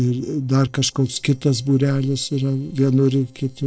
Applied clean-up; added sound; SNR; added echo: neural separator model SepFormer DNS4.